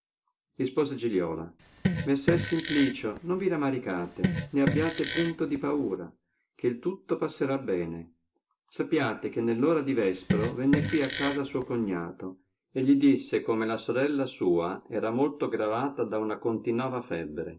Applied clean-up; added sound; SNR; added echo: none; Fart; 3 dB; reverberation time 0.2 s.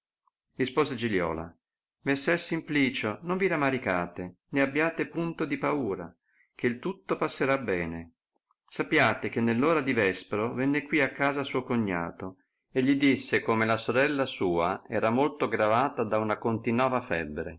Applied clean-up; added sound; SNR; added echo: none; none; none; none.